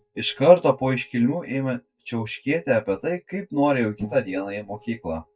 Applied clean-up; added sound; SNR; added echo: neural mask model DeepFilterNet 3.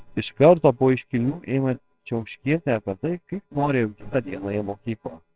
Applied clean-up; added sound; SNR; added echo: neural separator model SepFormer WHAMR!.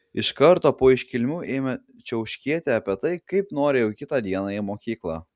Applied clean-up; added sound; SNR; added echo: none; none; none; none.